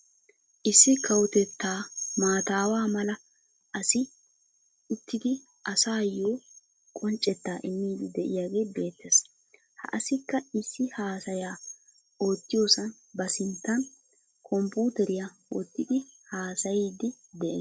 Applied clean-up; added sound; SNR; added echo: none; none; none; none.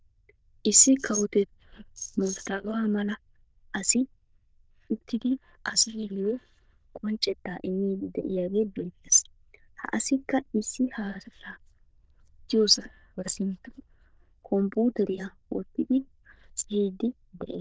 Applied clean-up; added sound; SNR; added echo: neural diffusion model UNIVERSE++.